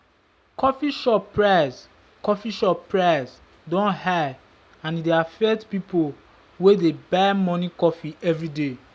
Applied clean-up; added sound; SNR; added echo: none; none; none; none.